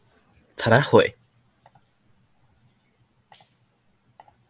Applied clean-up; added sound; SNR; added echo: none; none; none; none.